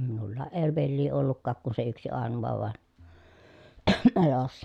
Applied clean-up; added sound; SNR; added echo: none; none; none; none.